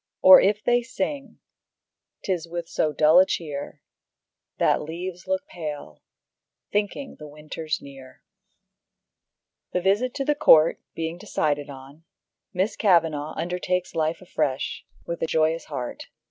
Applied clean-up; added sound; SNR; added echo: none; none; none; none.